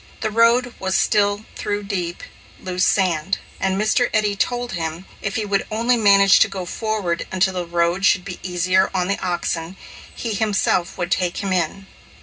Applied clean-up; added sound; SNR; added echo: none; none; none; reverberation time 0.2 s.